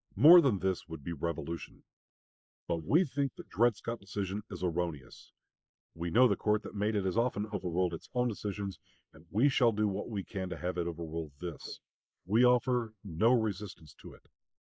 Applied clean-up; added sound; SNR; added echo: neural mask model Resemble Enhance denoiser.